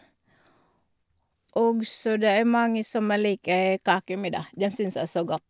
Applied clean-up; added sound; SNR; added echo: none; none; none; none.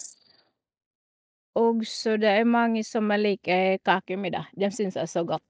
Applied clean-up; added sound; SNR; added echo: neural mask model DeepFilterNet 3.